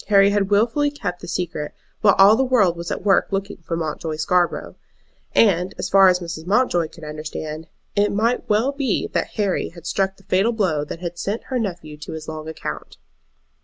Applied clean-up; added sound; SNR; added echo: none; none; none; none.